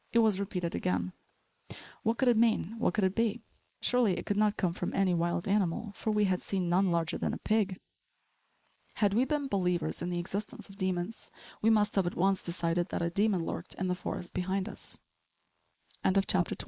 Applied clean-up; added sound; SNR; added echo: neural mask model Resemble Enhance denoiser.